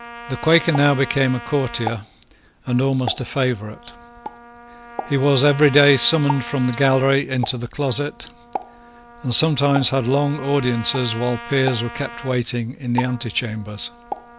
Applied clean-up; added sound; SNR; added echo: none; Explosion + Trumpet; 13 dB; none.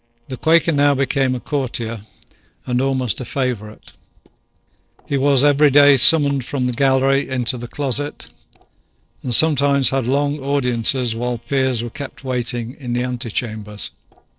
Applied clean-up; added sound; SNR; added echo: neural separator model SepFormer DNS4.